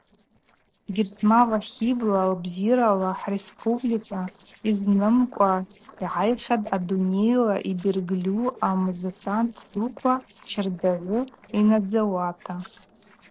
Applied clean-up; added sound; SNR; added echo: neural separator model SepFormer DNS4.